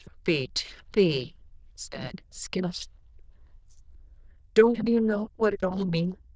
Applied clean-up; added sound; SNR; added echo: neural diffusion model UNIVERSE++.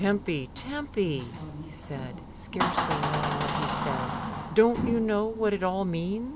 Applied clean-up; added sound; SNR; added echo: none; Door; 4 dB; none.